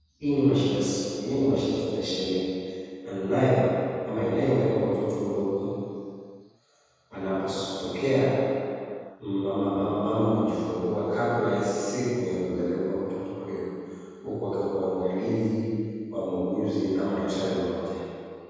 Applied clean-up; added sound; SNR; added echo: none; none; none; reverberation time 2.1 s.